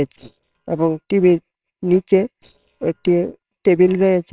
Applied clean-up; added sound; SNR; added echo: neural separator model SepFormer WHAMR!.